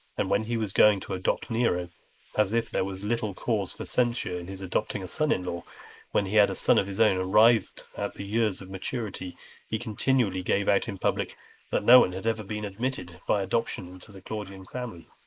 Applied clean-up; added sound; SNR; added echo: neural mask model Resemble Enhance denoiser.